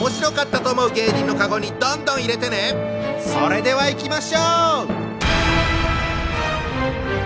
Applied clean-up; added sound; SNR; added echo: none; Wind instrument, woodwind instrument; 12 dB; none.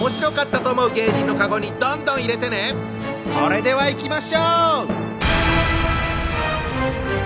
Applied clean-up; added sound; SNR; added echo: none; none; none; none.